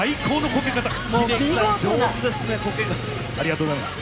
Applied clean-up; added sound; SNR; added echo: none; Engine; 10 dB; none.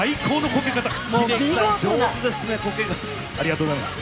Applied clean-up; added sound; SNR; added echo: none; none; none; none.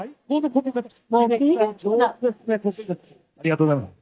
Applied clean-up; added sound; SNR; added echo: neural mask model DeepFilterNet 3.